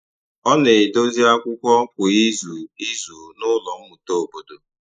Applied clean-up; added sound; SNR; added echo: neural mask model Resemble Enhance denoiser.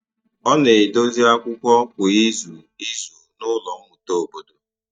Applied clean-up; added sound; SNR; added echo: neural mask model DeepFilterNet 3.